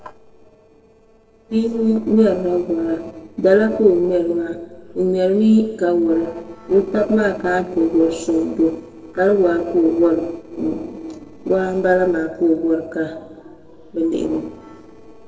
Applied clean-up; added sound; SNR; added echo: neural separator model SepFormer DNS4.